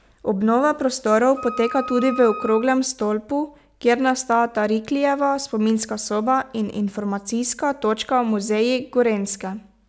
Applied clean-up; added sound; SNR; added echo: none; Wind instrument, woodwind instrument; 11 dB; none.